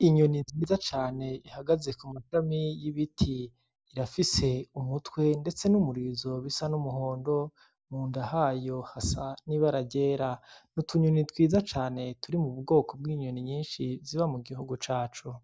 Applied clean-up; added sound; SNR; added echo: none; none; none; none.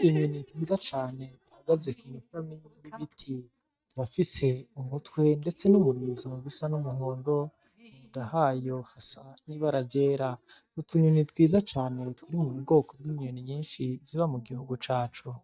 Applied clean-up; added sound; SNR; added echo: neural mask model DeepFilterNet 3.